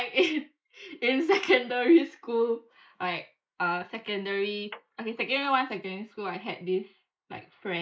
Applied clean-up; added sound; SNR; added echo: neural mask model Resemble Enhance denoiser.